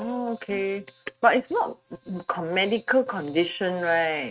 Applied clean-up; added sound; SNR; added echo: neural mask model RNNoise.